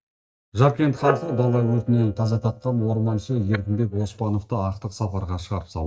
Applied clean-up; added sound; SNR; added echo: neural mask model DeepFilterNet 3.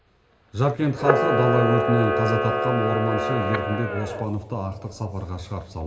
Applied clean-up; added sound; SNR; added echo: none; Camera; 0 dB; reverberation time 2.2 s.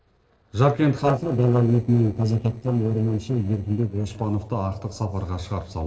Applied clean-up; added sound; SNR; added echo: neural separator model SepFormer DNS4.